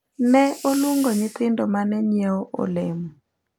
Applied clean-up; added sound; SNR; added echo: none; Hiss; 16 dB; none.